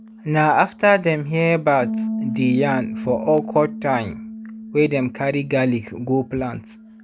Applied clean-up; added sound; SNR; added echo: none; Bass guitar; 10 dB; none.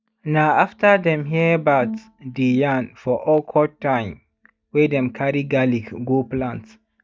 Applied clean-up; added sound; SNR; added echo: neural mask model DeepFilterNet 3.